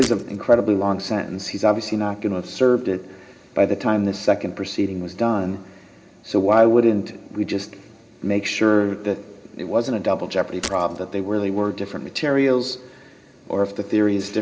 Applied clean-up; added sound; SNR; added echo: none; Shatter; 13 dB; reverberation time 2.0 s.